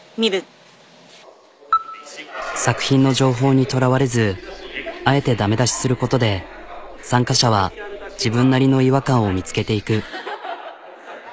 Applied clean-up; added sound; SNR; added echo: none; none; none; none.